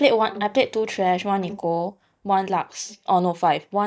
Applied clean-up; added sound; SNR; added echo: neural mask model DeepFilterNet 3.